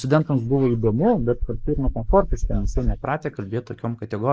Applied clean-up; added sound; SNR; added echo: neural mask model Resemble Enhance denoiser.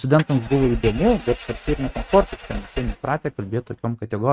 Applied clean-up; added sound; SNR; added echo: neural mask model RNNoise.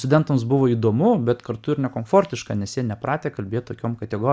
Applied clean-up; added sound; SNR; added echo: none; none; none; none.